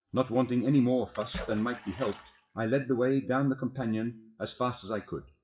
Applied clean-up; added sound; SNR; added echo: classical method WPE with log-MMSE.